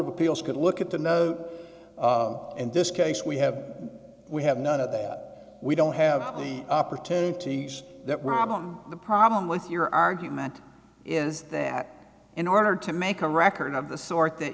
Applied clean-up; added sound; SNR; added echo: none; none; none; none.